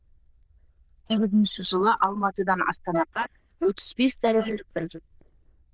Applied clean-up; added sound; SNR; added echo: neural diffusion model UNIVERSE++.